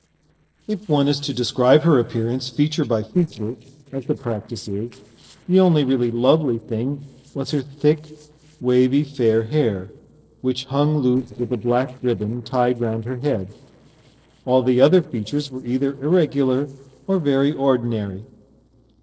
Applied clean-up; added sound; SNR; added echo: neural separator model SepFormer DNS4.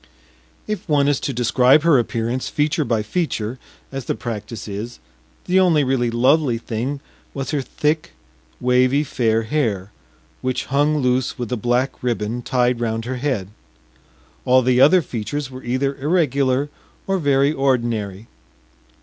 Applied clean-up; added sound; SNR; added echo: none; none; none; none.